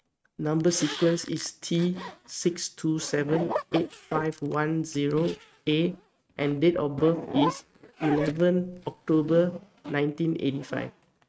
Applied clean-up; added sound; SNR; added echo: neural mask model RNNoise.